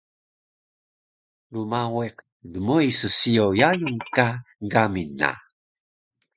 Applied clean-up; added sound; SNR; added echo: classical method Wiener filter.